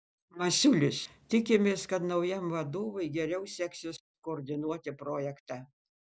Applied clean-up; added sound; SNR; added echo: none; none; none; none.